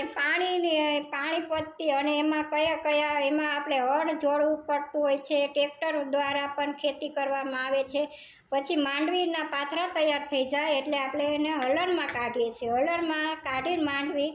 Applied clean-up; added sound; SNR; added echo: none; none; none; none.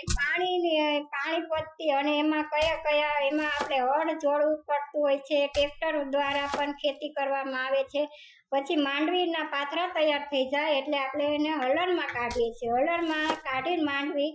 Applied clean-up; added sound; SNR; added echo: classical method Wiener filter.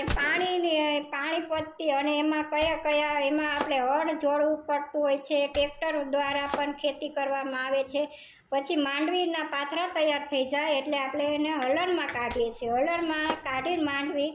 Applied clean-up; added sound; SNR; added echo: none; Domestic sounds, home sounds + Gunshot, gunfire; 13 dB; none.